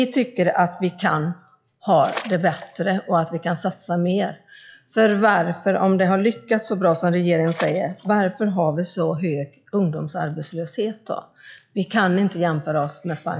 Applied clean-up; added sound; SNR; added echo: classical method log-MMSE.